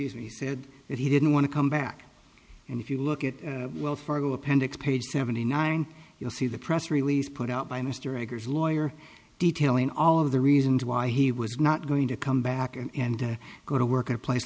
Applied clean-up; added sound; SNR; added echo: none; none; none; none.